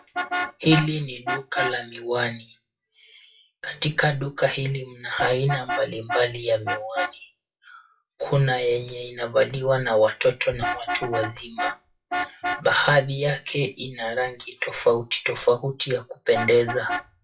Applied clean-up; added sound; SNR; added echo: classical method WPE with log-MMSE.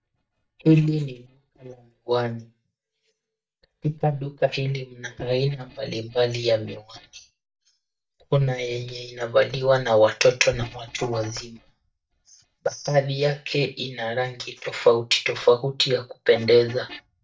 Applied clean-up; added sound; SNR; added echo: neural mask model DeepFilterNet 3.